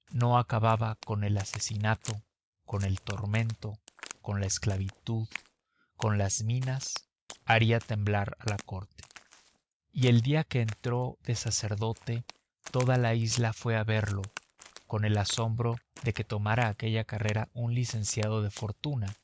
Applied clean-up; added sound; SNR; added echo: none; Crack; 20 dB; none.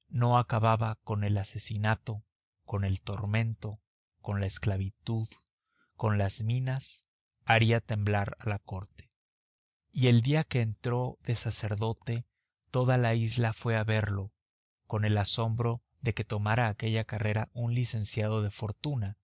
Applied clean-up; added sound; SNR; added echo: none; none; none; none.